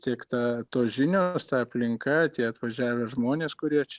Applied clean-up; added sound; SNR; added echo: none; none; none; none.